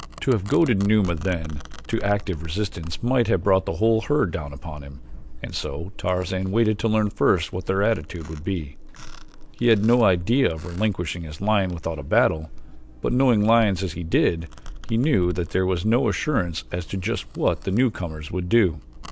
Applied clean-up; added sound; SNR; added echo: none; Domestic sounds, home sounds; 12 dB; none.